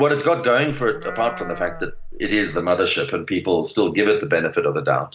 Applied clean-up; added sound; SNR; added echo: none; Livestock, farm animals, working animals; 12 dB; none.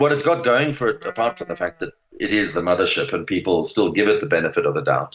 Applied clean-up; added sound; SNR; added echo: neural mask model RNNoise.